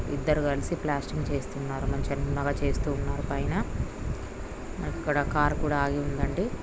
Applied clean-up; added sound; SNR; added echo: none; none; none; none.